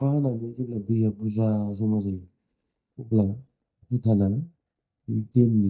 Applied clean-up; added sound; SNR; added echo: neural mask model DeepFilterNet 3.